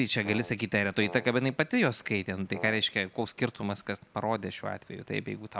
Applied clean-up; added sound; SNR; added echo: none; Brass instrument; 14 dB; none.